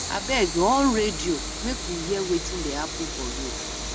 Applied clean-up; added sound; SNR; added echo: none; Train; 5 dB; none.